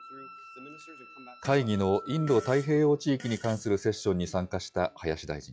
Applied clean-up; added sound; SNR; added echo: classical method log-MMSE.